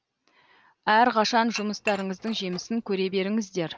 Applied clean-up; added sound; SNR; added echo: none; Dishes, pots, and pans / Chink, clink; 15 dB; none.